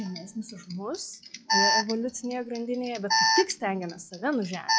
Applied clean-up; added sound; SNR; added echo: classical method log-MMSE.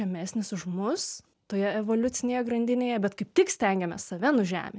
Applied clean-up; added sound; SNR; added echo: none; none; none; none.